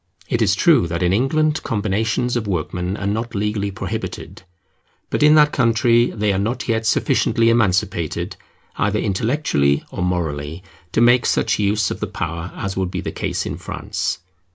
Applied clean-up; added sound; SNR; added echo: none; none; none; none.